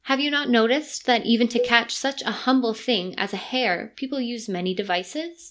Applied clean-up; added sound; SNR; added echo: none; Cowbell; 10 dB; none.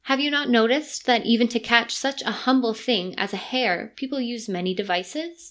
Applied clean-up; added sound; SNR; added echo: none; none; none; none.